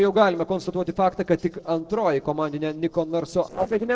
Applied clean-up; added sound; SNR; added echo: neural separator model SepFormer DNS4.